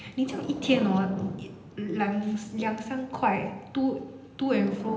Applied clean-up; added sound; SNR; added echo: none; Thunder / Rain; 12 dB; reverberation time 0.9 s.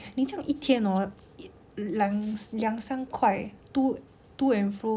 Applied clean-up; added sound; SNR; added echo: none; none; none; none.